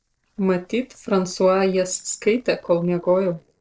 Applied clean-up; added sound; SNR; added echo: neural separator model SepFormer DNS4.